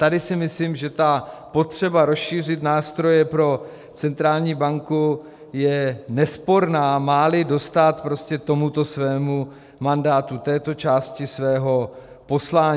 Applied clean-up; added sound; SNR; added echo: none; none; none; none.